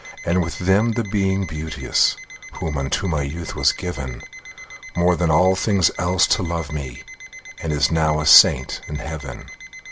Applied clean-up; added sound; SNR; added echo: none; Alarm; 17 dB; none.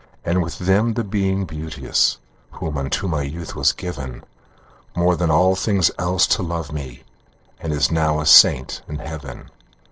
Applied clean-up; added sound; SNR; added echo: neural separator model SepFormer DNS4.